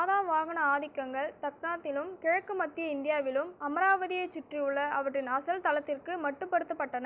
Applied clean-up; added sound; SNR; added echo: none; none; none; none.